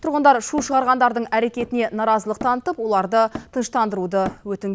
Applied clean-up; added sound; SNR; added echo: none; Hammer; 19 dB; none.